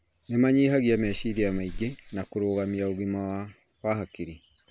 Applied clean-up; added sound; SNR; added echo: none; Meow; 10 dB; none.